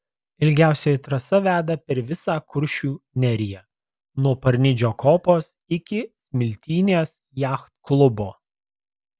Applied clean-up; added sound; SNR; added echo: none; none; none; none.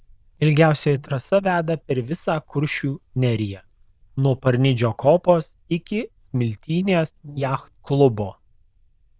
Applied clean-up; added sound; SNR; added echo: neural diffusion model UNIVERSE++.